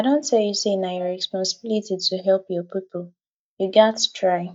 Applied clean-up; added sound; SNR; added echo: neural mask model DeepFilterNet 3.